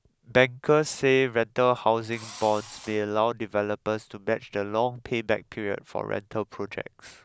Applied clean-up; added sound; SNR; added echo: none; Engine / Drill; 18 dB; none.